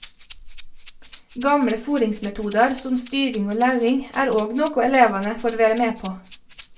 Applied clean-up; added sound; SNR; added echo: none; Rattle (instrument); 16 dB; reverberation time 0.3 s.